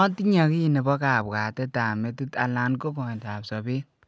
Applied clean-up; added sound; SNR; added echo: none; none; none; none.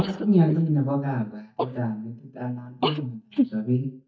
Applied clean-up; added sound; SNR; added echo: neural mask model DeepFilterNet 3.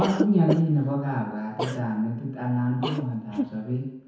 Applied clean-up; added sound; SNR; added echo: none; Cough; 7 dB; reverberation time 1.0 s.